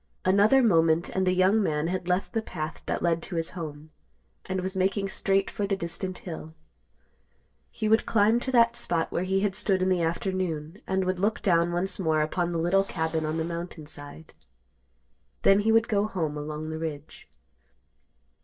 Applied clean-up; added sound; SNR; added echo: neural separator model SepFormer DNS4.